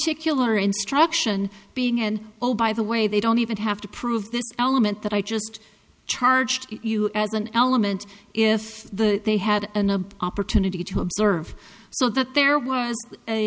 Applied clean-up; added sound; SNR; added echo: none; none; none; none.